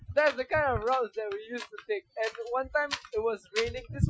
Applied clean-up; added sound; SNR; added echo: classical method Wiener filter.